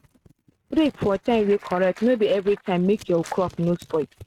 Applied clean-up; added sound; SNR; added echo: neural mask model RNNoise.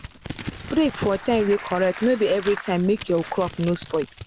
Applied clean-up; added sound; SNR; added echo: none; Crumpling, crinkling + Bicycle; 13 dB; none.